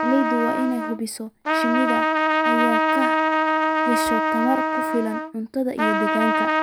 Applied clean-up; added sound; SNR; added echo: none; Trumpet; -4 dB; none.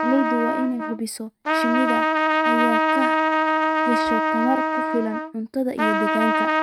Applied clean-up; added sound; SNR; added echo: neural mask model RNNoise.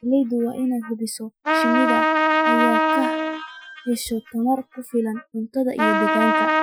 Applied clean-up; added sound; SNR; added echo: classical method Wiener filter.